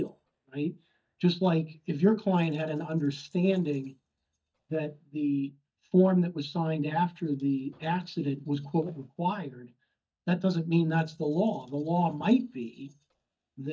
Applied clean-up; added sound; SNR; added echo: neural mask model DeepFilterNet 3.